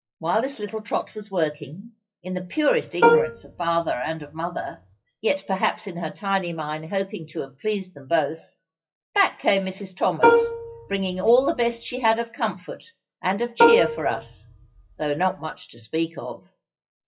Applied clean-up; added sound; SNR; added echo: classical method WPE with log-MMSE.